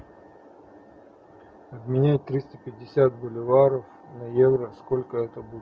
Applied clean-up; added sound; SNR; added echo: none; none; none; none.